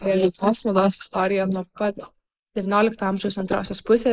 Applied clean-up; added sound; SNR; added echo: neural mask model Resemble Enhance denoiser.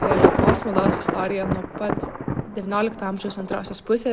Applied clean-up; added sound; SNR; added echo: none; Thunder / Traffic noise, roadway noise / Rain / Insect; -2 dB; none.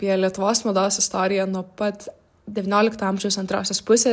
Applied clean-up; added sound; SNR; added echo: none; none; none; none.